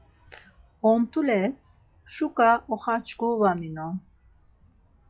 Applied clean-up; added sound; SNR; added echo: classical method log-MMSE.